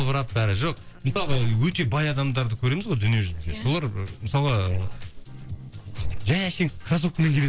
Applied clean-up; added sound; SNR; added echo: neural separator model SepFormer DNS4.